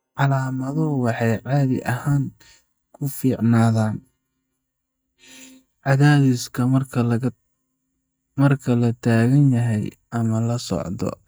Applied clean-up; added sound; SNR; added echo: neural mask model DeepFilterNet 3.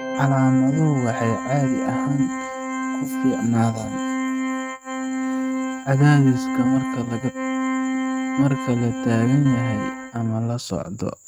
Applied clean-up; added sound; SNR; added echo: neural mask model RNNoise.